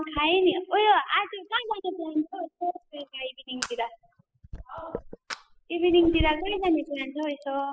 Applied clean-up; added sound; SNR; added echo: classical method spectral subtraction.